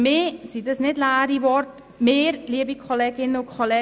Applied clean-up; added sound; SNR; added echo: none; none; none; none.